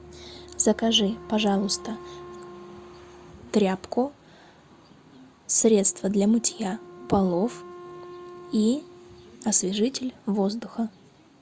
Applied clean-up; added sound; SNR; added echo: none; Wind instrument, woodwind instrument; 20 dB; none.